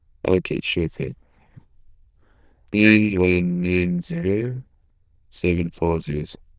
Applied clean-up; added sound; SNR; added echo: neural diffusion model UNIVERSE++.